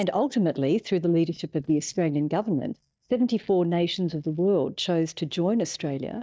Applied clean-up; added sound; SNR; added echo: neural mask model DeepFilterNet 3.